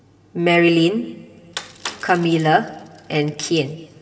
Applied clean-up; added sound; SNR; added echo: none; Bicycle; 16 dB; reverberation time 1.7 s.